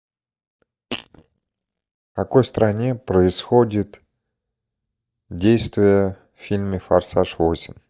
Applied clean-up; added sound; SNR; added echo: neural mask model DeepFilterNet 3.